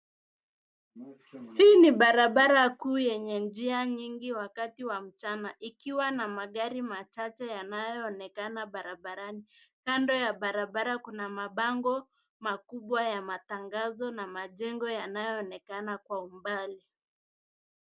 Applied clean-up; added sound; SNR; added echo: none; none; none; none.